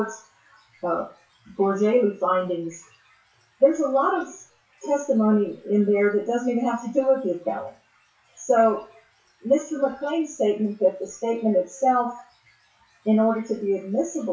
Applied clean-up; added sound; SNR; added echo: classical method WPE with log-MMSE.